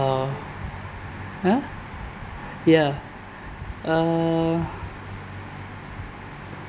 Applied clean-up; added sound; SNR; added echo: none; none; none; none.